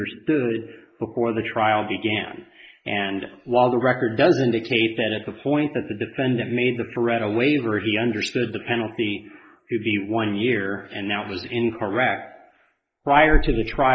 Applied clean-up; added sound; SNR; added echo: neural mask model Resemble Enhance denoiser.